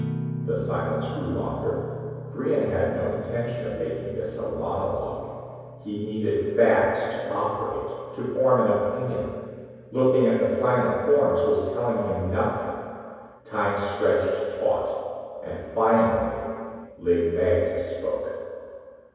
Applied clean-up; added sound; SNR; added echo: none; Guitar; 14 dB; reverberation time 2.2 s.